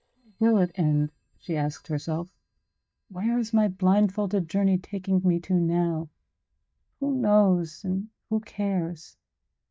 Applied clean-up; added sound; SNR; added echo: neural mask model DeepFilterNet 3.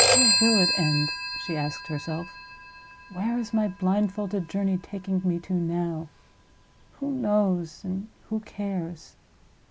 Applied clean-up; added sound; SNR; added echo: none; Telephone; 2 dB; none.